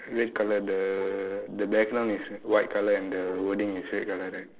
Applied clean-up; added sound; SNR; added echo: neural separator model SepFormer DNS4.